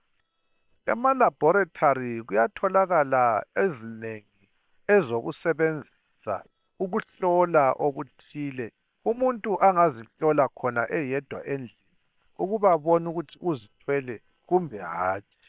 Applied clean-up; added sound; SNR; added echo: neural separator model SepFormer WHAM!.